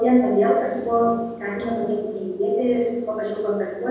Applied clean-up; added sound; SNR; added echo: none; none; none; reverberation time 1.3 s.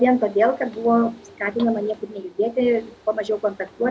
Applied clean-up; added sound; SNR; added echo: none; none; none; none.